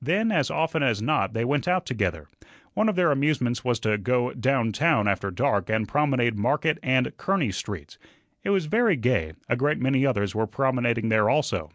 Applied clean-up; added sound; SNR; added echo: none; none; none; none.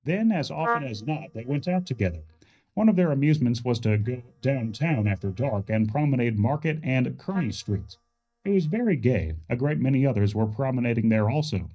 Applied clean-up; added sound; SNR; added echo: neural mask model DeepFilterNet 3.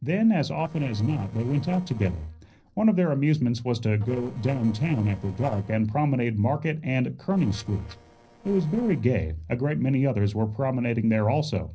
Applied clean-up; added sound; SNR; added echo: neural separator model SepFormer DNS4.